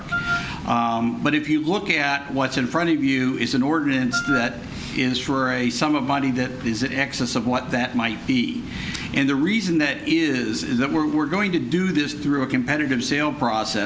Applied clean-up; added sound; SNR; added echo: none; Wind instrument, woodwind instrument; 5 dB; none.